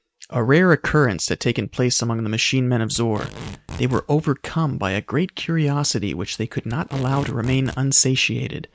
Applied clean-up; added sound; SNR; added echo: none; Packing tape, duct tape; 15 dB; none.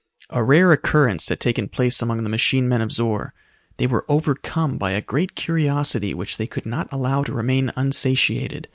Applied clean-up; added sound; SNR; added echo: none; none; none; none.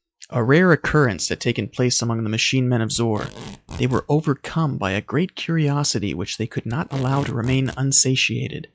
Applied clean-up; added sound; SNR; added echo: classical method log-MMSE.